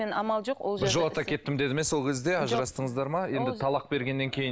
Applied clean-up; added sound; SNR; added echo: none; none; none; none.